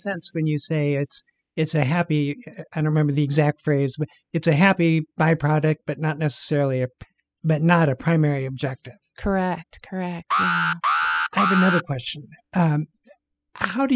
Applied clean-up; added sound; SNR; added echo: classical method spectral subtraction.